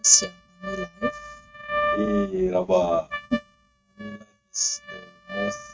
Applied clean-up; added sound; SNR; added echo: neural mask model RNNoise.